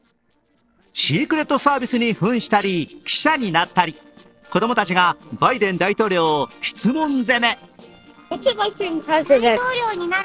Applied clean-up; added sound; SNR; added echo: neural separator model SepFormer DNS4.